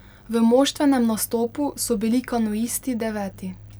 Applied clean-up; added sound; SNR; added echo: none; none; none; none.